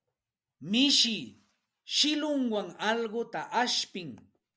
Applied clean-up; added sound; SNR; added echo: none; none; none; none.